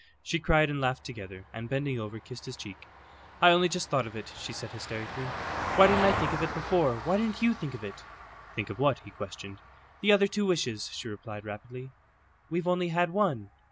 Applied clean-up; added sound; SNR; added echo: none; Vehicle; 9 dB; none.